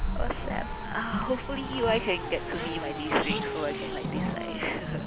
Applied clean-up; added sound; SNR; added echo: none; Race car, auto racing; 1 dB; none.